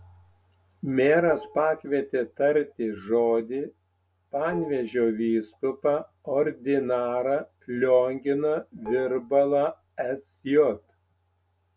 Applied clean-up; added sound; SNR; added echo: none; Dishes, pots, and pans; 17 dB; none.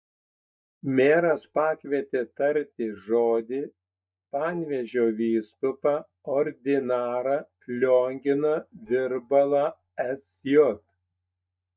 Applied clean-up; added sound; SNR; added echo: neural mask model DeepFilterNet 3.